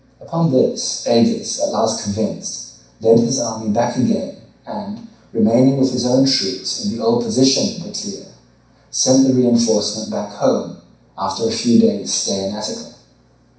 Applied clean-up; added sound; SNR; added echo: none; none; none; reverberation time 0.6 s.